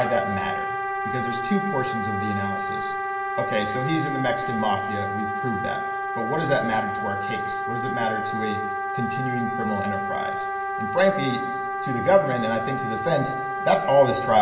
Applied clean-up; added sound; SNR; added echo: none; Wind instrument, woodwind instrument; 2 dB; reverberation time 1.7 s.